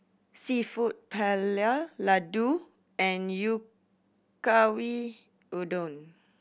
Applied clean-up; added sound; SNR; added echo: none; none; none; none.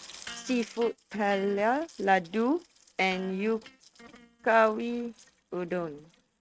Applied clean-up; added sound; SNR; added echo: neural mask model RNNoise.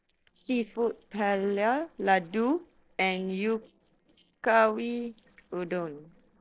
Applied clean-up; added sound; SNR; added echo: neural separator model SepFormer DNS4.